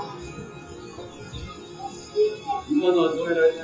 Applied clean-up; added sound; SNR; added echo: classical method WPE with log-MMSE.